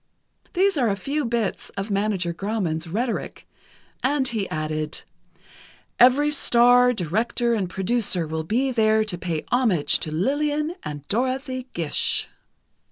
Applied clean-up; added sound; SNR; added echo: none; none; none; none.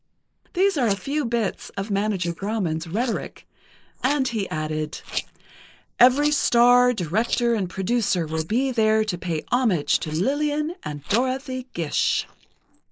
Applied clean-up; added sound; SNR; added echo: neural mask model Resemble Enhance denoiser.